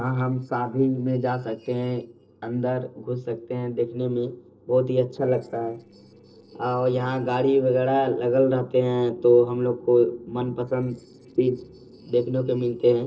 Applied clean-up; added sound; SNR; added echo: neural separator model SepFormer DNS4.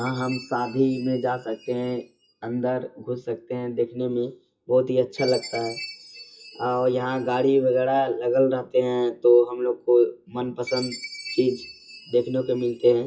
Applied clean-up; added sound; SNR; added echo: classical method WPE with log-MMSE.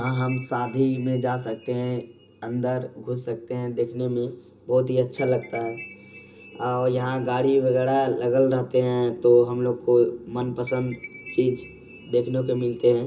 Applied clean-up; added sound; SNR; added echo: none; Chime; 18 dB; reverberation time 0.2 s.